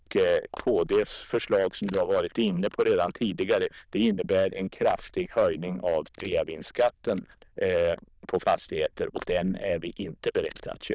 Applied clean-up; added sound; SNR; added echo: neural diffusion model UNIVERSE++.